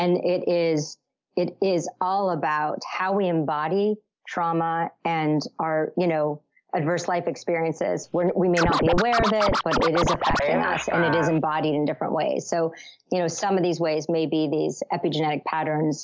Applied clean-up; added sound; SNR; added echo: none; Scratching (performance technique); 2 dB; none.